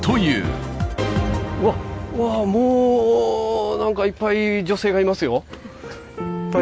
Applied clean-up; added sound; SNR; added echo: none; none; none; none.